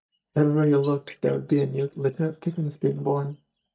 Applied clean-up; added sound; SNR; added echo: neural mask model DeepFilterNet 3.